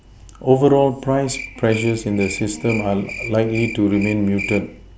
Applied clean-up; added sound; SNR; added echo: none; Cricket; 12 dB; none.